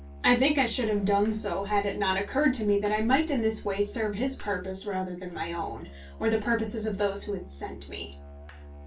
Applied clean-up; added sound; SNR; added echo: none; Musical instrument; 16 dB; reverberation time 0.2 s.